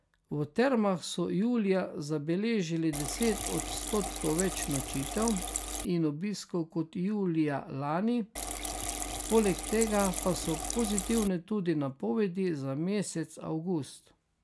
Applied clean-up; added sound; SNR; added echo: none; Liquid; 3 dB; none.